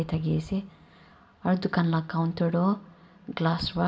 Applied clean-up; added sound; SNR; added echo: none; none; none; reverberation time 0.4 s.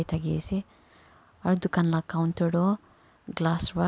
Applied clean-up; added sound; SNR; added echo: none; none; none; none.